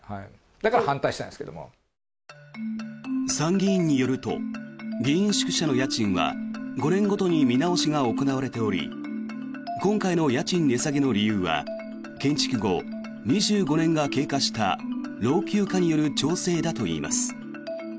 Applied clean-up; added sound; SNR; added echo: none; none; none; none.